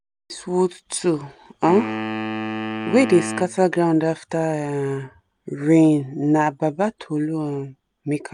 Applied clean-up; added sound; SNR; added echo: none; Wind instrument, woodwind instrument; 8 dB; none.